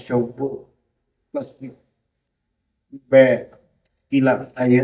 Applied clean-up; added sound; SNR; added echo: neural mask model DeepFilterNet 3.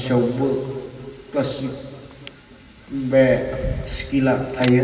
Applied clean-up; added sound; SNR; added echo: none; Camera; 20 dB; reverberation time 2.4 s.